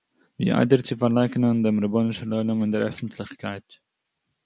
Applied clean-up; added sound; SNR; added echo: none; none; none; none.